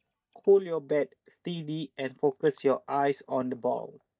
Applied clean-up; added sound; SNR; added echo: neural mask model DeepFilterNet 3.